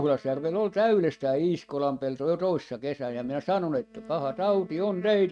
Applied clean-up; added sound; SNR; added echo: neural mask model RNNoise.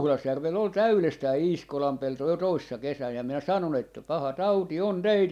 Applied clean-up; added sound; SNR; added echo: none; none; none; none.